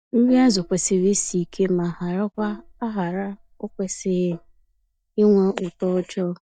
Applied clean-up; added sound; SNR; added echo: neural mask model DeepFilterNet 3.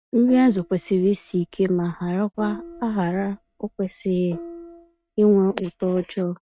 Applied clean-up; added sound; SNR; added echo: neural mask model RNNoise.